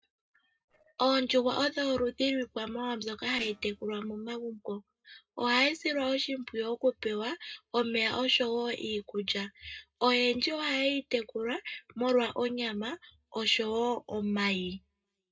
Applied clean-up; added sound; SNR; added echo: neural separator model SepFormer DNS4.